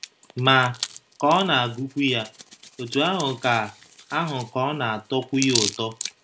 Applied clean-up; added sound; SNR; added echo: none; Hands; 11 dB; none.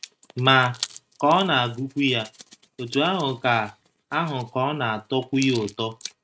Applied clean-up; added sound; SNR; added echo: neural mask model RNNoise.